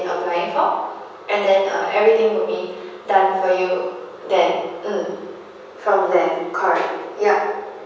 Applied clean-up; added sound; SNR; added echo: none; none; none; reverberation time 1.1 s.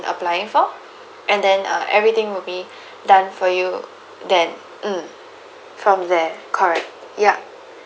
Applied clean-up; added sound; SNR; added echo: none; none; none; none.